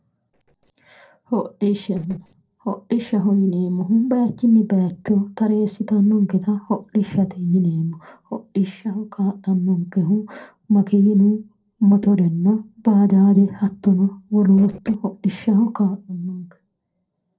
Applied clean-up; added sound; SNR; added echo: neural separator model SepFormer DNS4.